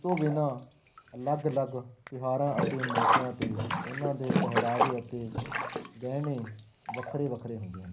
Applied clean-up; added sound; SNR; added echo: none; Sink (filling or washing); 0 dB; reverberation time 0.4 s.